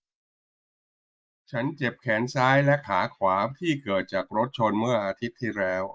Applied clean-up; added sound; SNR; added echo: neural mask model Resemble Enhance denoiser.